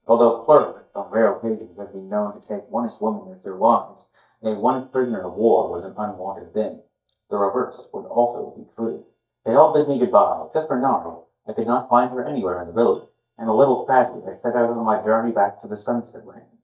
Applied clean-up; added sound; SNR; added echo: neural mask model DeepFilterNet 3.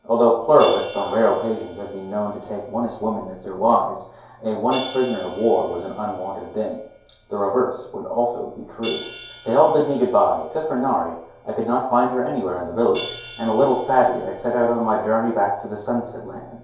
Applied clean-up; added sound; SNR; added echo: none; Hi-hat; 18 dB; reverberation time 2.4 s.